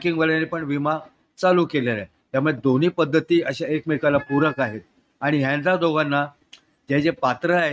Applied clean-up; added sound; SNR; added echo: neural mask model RNNoise.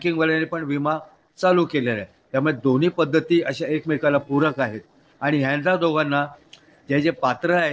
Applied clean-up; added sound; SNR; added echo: neural separator model SepFormer DNS4.